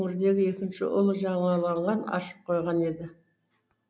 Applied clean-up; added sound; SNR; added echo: none; none; none; none.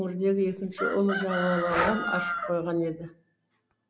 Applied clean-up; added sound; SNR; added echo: none; Breathing + Chicken, rooster; 3 dB; none.